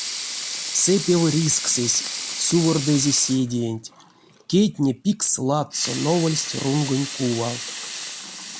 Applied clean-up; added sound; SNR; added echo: none; Sink (filling or washing) / Water tap, faucet / Liquid; 9 dB; none.